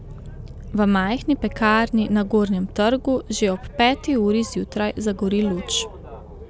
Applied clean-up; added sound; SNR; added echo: none; Boat, Water vehicle; 15 dB; none.